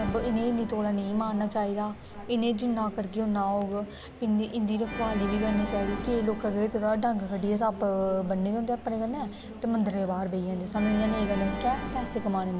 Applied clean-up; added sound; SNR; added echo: none; Organ; 11 dB; none.